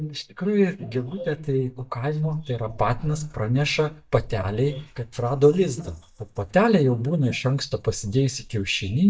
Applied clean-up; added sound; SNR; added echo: neural mask model DeepFilterNet 3.